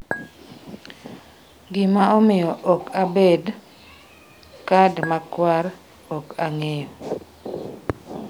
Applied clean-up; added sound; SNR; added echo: none; Chink, clink; 10 dB; none.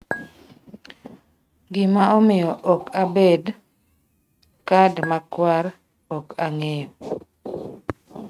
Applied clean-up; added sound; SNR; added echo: neural mask model RNNoise.